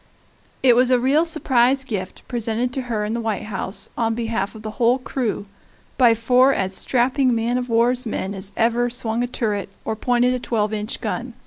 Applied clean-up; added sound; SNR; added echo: none; none; none; none.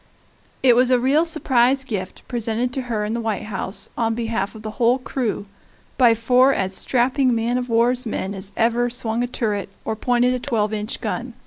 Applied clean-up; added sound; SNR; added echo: none; Tap / Glass; 14 dB; none.